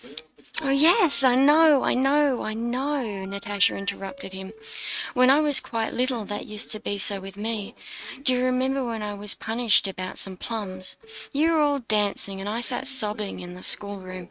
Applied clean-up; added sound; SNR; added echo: neural mask model RNNoise.